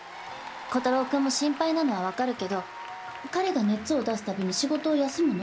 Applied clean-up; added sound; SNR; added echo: none; Applause / Cheering; 14 dB; none.